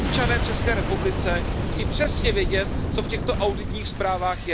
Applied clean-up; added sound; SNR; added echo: none; Boom; -2 dB; none.